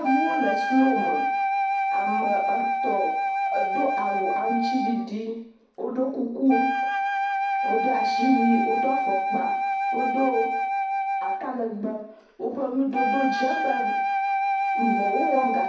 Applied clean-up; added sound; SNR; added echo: none; Wind instrument, woodwind instrument; -2 dB; reverberation time 0.6 s.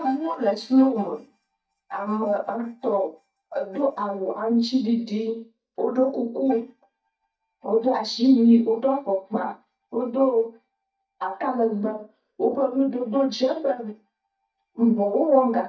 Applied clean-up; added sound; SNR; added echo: neural mask model DeepFilterNet 3.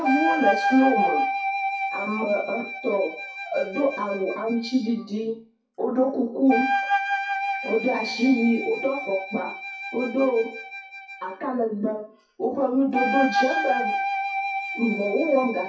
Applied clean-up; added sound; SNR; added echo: classical method WPE with log-MMSE.